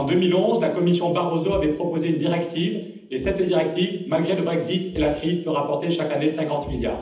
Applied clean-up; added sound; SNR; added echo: none; Thump, thud; 19 dB; reverberation time 0.8 s.